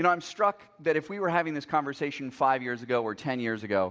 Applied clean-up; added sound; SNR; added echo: none; none; none; none.